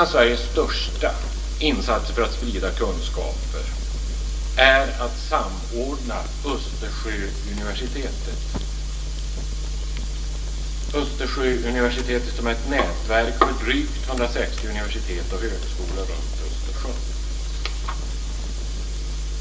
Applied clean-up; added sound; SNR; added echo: none; Fire; 18 dB; reverberation time 0.2 s.